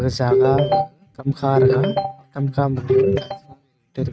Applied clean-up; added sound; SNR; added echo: neural mask model RNNoise.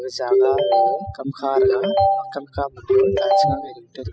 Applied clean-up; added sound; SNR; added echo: classical method spectral subtraction.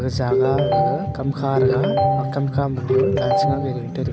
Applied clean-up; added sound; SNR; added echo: none; Ringtone; -1 dB; none.